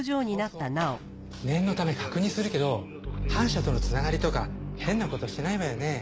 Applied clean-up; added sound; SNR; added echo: none; none; none; none.